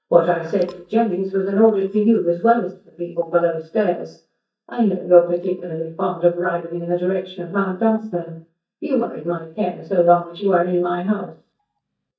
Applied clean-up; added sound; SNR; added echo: neural mask model DeepFilterNet 3.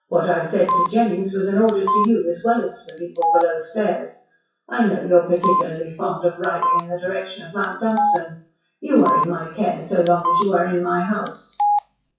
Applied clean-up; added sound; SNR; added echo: classical method WPE with log-MMSE.